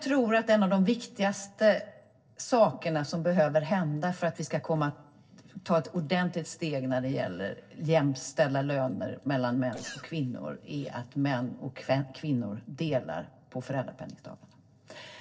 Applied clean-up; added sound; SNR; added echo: neural separator model SepFormer DNS4.